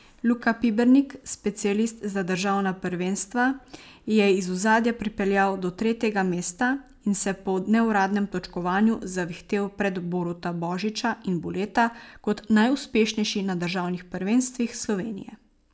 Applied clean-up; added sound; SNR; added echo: none; none; none; none.